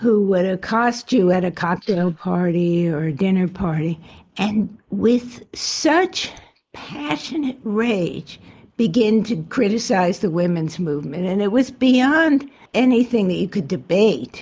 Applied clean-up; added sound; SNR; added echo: neural mask model Resemble Enhance denoiser.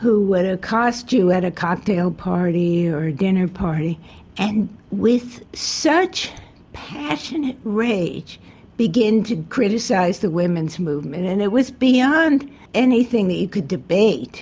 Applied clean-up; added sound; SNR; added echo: none; none; none; none.